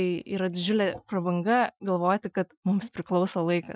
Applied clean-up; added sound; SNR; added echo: classical method Wiener filter.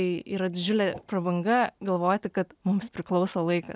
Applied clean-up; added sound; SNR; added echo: none; Whoosh, swoosh, swish; 18 dB; none.